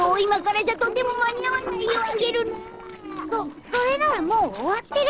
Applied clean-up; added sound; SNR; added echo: neural separator model SepFormer DNS4.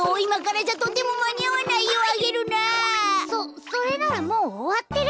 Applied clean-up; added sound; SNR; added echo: none; none; none; none.